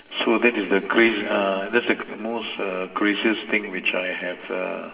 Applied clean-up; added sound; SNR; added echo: none; none; none; reverberation time 2.8 s.